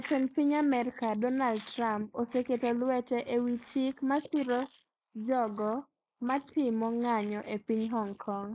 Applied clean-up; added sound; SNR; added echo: neural mask model Resemble Enhance denoiser.